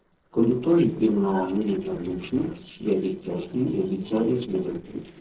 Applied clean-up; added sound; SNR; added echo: neural separator model SepFormer DNS4.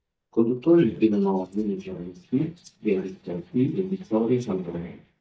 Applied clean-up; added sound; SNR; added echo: neural mask model DeepFilterNet 3.